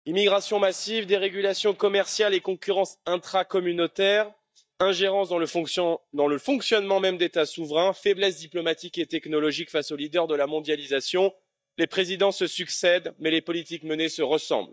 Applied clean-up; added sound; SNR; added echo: neural mask model DeepFilterNet 3.